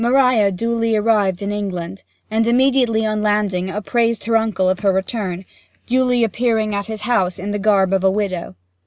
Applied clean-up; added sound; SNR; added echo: none; none; none; none.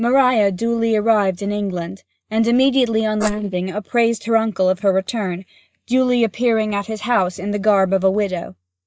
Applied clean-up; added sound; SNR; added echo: neural mask model DeepFilterNet 3.